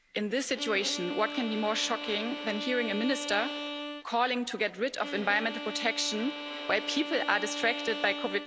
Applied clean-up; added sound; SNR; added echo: none; Bowed string instrument; 7 dB; none.